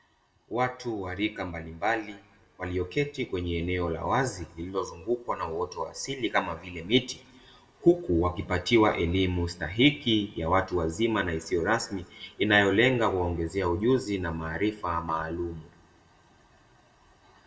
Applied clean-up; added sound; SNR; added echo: none; none; none; reverberation time 1.0 s.